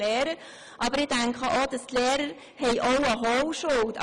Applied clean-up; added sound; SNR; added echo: none; none; none; none.